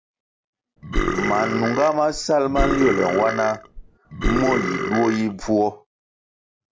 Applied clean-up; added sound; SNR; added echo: none; Burping, eructation; 2 dB; none.